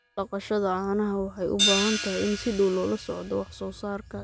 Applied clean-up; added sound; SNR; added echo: none; Hi-hat; 5 dB; none.